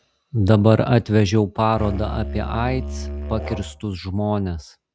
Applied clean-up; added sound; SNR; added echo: none; Musical instrument; 8 dB; none.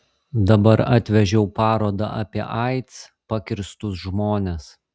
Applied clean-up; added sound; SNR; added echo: none; none; none; none.